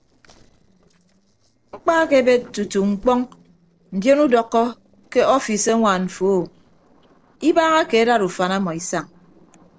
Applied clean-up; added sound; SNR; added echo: neural separator model SepFormer DNS4.